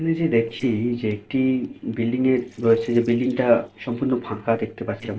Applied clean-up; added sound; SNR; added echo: neural separator model SepFormer DNS4.